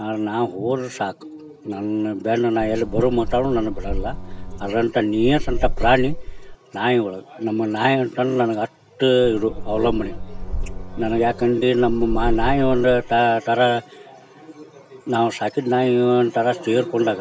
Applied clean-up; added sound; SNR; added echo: none; Boat, Water vehicle; 4 dB; none.